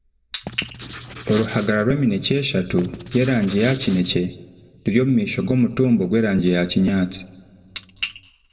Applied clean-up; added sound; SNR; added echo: none; Writing; 11 dB; reverberation time 1.1 s.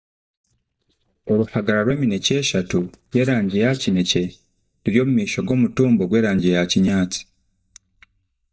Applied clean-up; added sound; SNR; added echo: neural mask model DeepFilterNet 3.